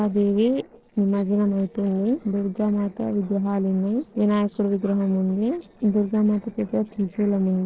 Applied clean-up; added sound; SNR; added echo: neural separator model SepFormer DNS4.